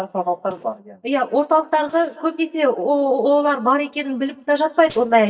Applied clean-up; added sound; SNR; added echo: neural mask model DeepFilterNet 3.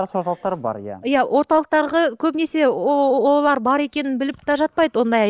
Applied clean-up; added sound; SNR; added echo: none; none; none; none.